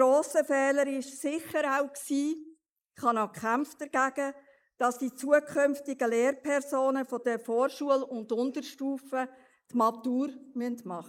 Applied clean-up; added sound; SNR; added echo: neural mask model Resemble Enhance denoiser.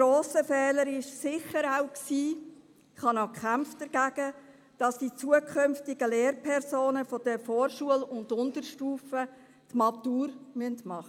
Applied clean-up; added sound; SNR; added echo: none; none; none; none.